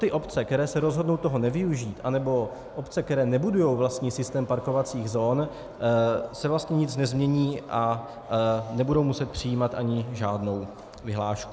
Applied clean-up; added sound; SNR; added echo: none; none; none; none.